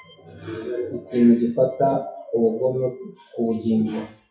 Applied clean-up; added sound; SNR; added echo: classical method WPE with log-MMSE.